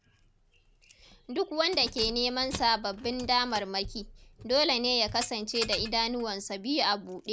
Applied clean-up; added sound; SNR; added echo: none; Keys jangling; 15 dB; none.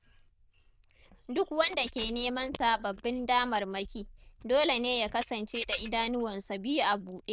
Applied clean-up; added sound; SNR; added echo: neural diffusion model UNIVERSE++.